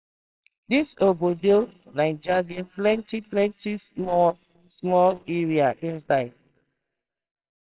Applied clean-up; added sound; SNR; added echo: neural separator model SepFormer WHAMR!.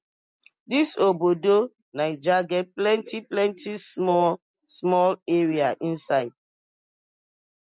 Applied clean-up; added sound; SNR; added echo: none; none; none; none.